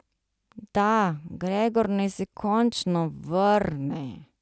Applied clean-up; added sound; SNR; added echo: none; none; none; none.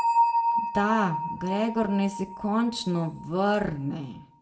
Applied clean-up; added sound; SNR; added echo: none; Bell; 2 dB; reverberation time 0.4 s.